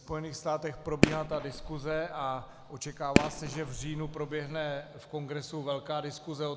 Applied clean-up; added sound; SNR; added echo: none; Fireworks; -2 dB; none.